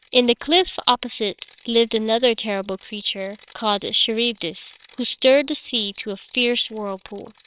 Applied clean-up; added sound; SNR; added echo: neural separator model SepFormer WHAMR!.